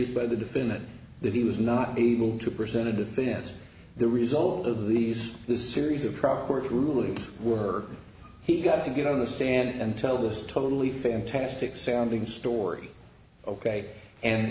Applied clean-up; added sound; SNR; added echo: none; none; none; none.